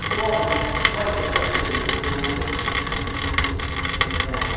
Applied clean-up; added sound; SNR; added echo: none; Rain; -4 dB; reverberation time 2.2 s.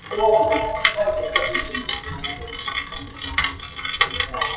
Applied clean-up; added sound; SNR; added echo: classical method WPE with log-MMSE.